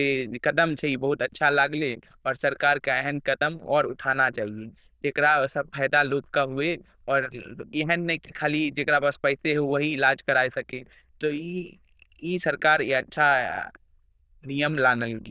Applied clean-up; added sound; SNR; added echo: neural diffusion model UNIVERSE++.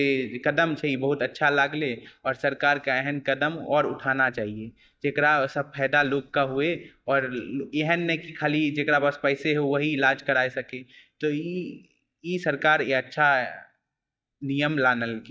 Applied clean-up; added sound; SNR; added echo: neural mask model DeepFilterNet 3.